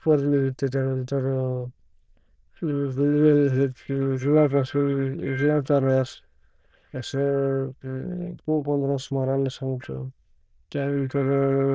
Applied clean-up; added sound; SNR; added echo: neural diffusion model UNIVERSE++.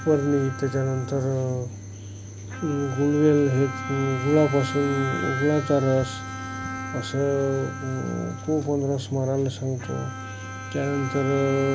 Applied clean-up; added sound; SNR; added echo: none; Bowed string instrument; 11 dB; none.